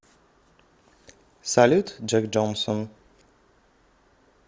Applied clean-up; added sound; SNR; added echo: none; none; none; none.